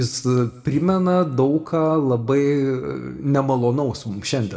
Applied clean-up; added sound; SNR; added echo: none; none; none; reverberation time 1.1 s.